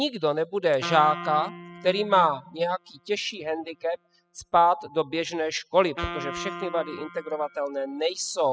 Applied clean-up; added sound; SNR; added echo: classical method spectral subtraction.